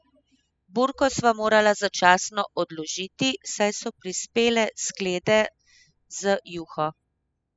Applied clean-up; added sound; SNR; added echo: classical method spectral subtraction.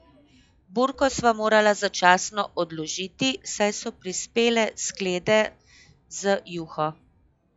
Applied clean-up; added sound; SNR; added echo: classical method log-MMSE.